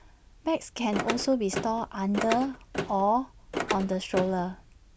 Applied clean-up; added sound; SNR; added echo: none; Car; 5 dB; none.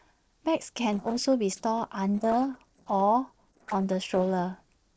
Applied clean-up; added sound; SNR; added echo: neural separator model SepFormer DNS4.